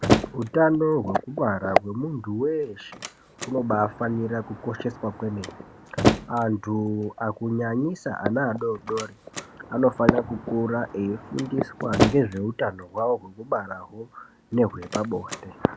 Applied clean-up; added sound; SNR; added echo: none; Slam; 6 dB; none.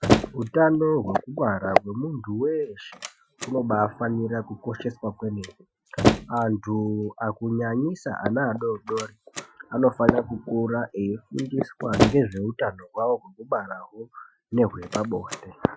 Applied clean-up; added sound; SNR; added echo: classical method Wiener filter.